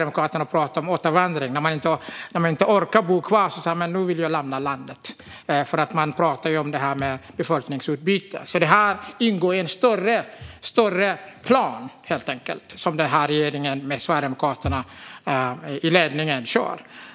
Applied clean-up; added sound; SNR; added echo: none; none; none; none.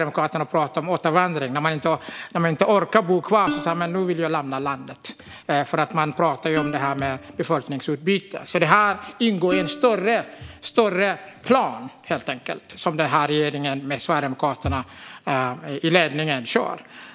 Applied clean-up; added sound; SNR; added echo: none; Plucked string instrument; 13 dB; none.